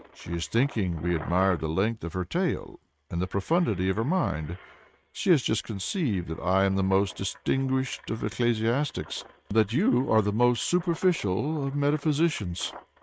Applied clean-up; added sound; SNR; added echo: neural mask model RNNoise.